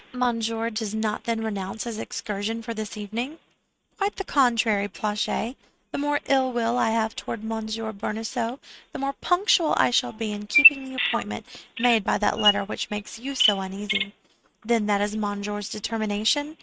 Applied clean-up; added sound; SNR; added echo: neural mask model RNNoise.